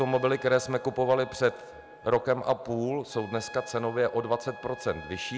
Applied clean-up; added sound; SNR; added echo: none; Trumpet; 18 dB; none.